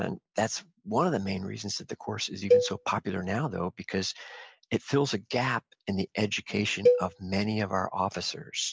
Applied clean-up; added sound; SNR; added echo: none; Cowbell; -1 dB; none.